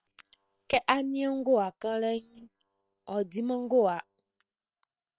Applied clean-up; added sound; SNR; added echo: neural separator model SepFormer WHAM!.